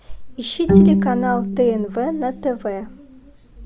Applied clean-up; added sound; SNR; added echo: none; Bowed string instrument; -4 dB; none.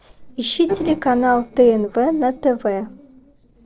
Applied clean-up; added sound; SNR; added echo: neural separator model SepFormer DNS4.